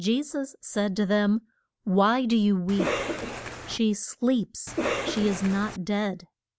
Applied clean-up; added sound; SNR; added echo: none; Cough; 4 dB; none.